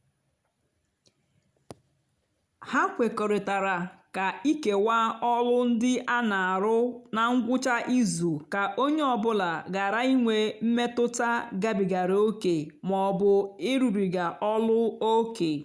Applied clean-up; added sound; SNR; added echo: none; none; none; none.